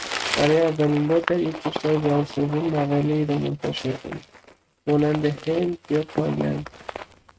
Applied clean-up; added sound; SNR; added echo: neural mask model RNNoise.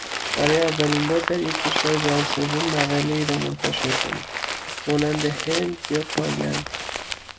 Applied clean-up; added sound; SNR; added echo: none; Crumpling, crinkling; 3 dB; none.